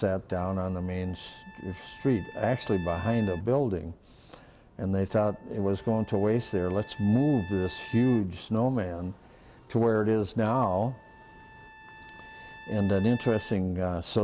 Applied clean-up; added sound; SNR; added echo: none; Trumpet; 19 dB; none.